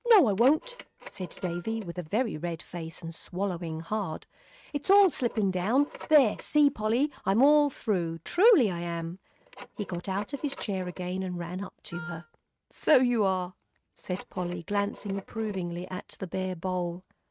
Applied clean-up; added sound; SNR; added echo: neural mask model RNNoise.